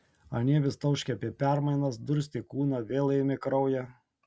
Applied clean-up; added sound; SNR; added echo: none; none; none; none.